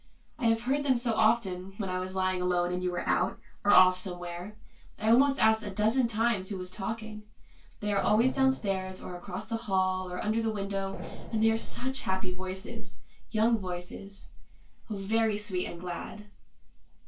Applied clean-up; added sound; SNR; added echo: neural separator model SepFormer DNS4.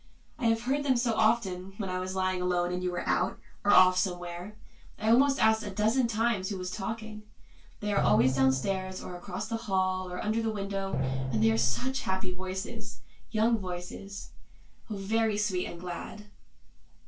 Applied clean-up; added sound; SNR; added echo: none; Drum; 6 dB; reverberation time 0.1 s.